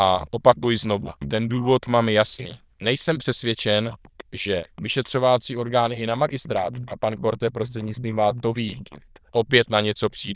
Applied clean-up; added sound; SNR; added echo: neural diffusion model UNIVERSE++.